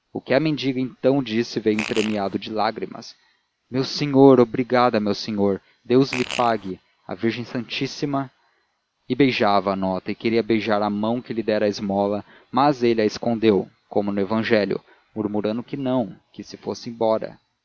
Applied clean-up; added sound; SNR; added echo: none; Fart; 10 dB; none.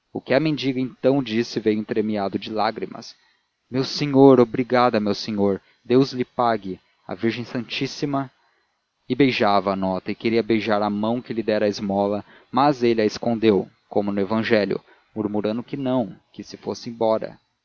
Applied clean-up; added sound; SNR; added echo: none; none; none; none.